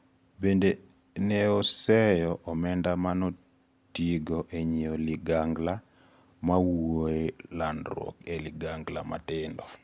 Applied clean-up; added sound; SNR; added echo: none; none; none; none.